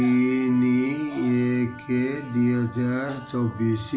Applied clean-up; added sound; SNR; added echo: none; Wind instrument, woodwind instrument; 19 dB; none.